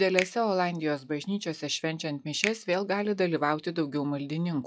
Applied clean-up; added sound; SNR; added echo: classical method log-MMSE.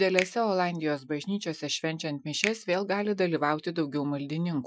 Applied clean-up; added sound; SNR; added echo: classical method Wiener filter.